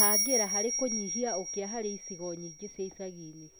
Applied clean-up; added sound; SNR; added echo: none; Bell; -2 dB; none.